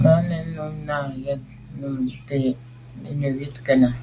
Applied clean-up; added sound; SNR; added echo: none; Bass guitar; 19 dB; none.